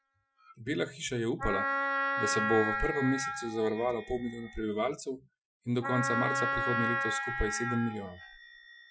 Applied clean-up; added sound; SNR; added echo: classical method Wiener filter.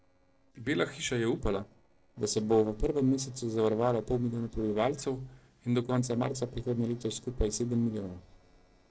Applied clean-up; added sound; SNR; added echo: neural separator model SepFormer DNS4.